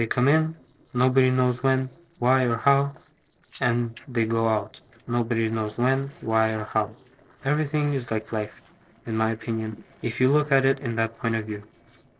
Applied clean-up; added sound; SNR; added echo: neural separator model SepFormer DNS4.